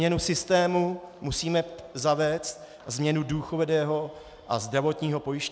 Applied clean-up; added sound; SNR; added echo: none; none; none; none.